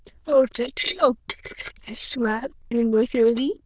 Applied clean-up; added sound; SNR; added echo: neural diffusion model UNIVERSE++.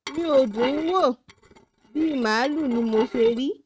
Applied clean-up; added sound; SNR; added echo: neural mask model RNNoise.